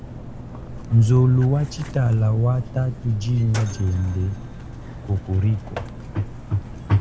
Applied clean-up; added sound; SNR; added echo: none; Mechanisms; 13 dB; none.